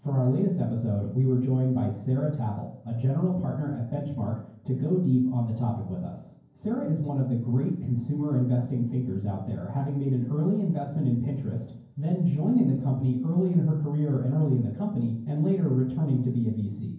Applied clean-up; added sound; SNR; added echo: none; none; none; reverberation time 0.9 s.